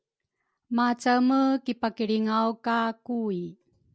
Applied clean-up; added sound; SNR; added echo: none; none; none; none.